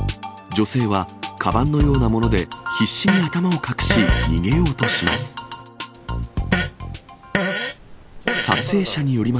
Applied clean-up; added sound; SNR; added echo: none; Fart; 5 dB; none.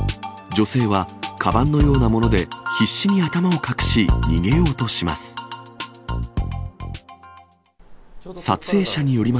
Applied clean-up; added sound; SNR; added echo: none; none; none; none.